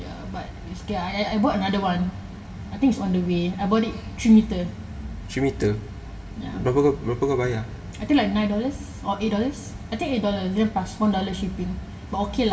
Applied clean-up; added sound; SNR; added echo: none; Accelerating, revving, vroom; 17 dB; reverberation time 2.7 s.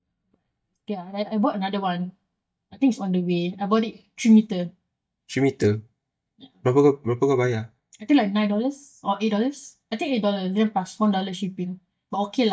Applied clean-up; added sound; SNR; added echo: neural mask model DeepFilterNet 3.